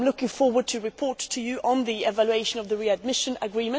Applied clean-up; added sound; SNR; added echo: none; none; none; none.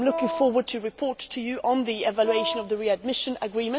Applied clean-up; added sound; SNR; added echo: none; Wind instrument, woodwind instrument; 6 dB; none.